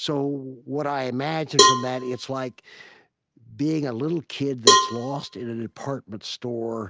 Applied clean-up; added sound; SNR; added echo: none; Cowbell; -5 dB; none.